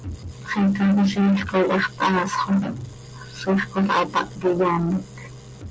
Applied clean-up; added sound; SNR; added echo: none; none; none; none.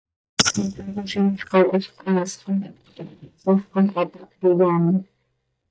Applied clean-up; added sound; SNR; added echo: neural mask model DeepFilterNet 3.